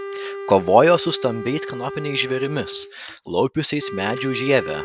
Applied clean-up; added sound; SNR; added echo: none; Wind instrument, woodwind instrument; 11 dB; none.